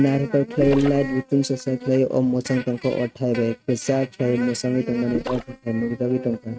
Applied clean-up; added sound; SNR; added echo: neural mask model RNNoise.